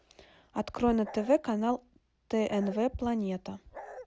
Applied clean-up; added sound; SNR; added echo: none; Bark; 14 dB; none.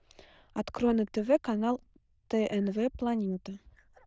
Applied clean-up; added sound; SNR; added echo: neural diffusion model UNIVERSE++.